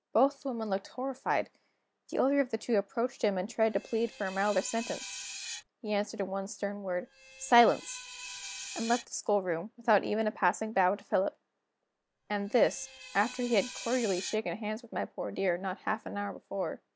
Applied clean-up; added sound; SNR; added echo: none; Screech; 14 dB; none.